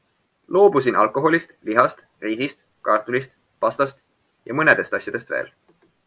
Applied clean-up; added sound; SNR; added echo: none; none; none; none.